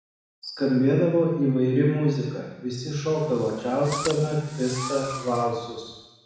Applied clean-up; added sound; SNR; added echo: none; Fireworks; 12 dB; reverberation time 1.1 s.